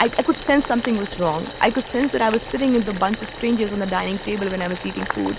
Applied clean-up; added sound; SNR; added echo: none; Boiling; 11 dB; none.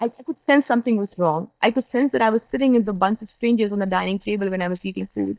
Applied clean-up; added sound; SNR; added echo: neural mask model DeepFilterNet 3.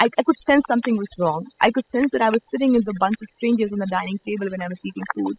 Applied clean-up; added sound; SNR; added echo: classical method spectral subtraction.